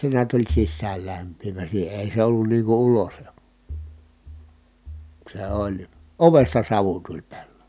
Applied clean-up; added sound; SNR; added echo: none; none; none; none.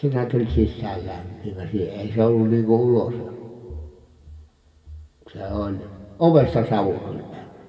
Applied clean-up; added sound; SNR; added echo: none; none; none; reverberation time 1.8 s.